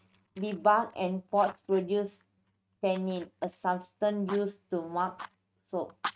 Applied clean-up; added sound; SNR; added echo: neural mask model RNNoise.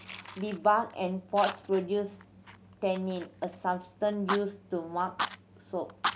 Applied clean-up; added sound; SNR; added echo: none; Fire; 9 dB; none.